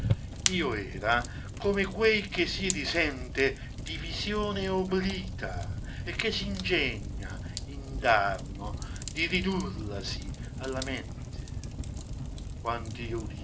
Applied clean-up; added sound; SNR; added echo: none; Fire; 4 dB; none.